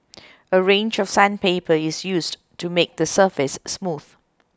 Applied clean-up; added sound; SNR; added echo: none; none; none; none.